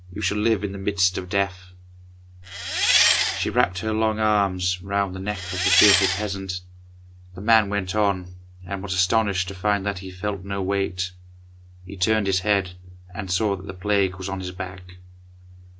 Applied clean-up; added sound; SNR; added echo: none; Engine; -3 dB; none.